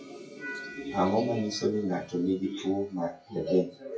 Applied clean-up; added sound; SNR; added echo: classical method WPE with log-MMSE.